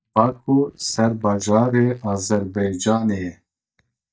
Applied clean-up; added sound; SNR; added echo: neural mask model DeepFilterNet 3.